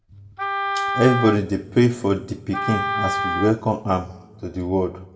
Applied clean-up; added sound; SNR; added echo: none; Wind instrument, woodwind instrument; 5 dB; reverberation time 1.8 s.